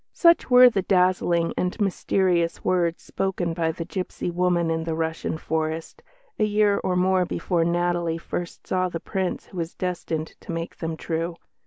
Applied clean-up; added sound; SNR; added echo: none; none; none; none.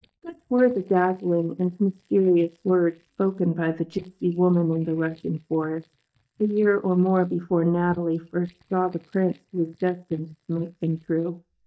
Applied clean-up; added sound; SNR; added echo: neural mask model DeepFilterNet 3.